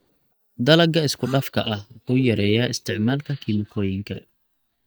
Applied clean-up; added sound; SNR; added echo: neural mask model DeepFilterNet 3.